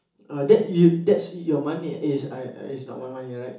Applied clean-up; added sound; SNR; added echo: none; none; none; reverberation time 0.8 s.